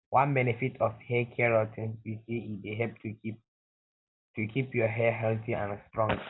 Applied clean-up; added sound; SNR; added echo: none; none; none; none.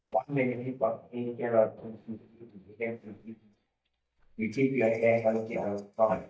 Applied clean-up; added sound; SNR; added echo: neural mask model DeepFilterNet 3.